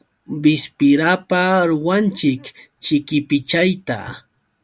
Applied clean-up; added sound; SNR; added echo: none; none; none; none.